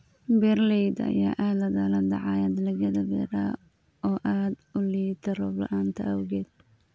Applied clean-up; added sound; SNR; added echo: none; none; none; none.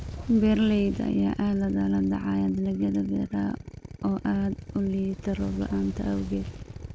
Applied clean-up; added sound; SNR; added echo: none; Drill + Fire; 12 dB; none.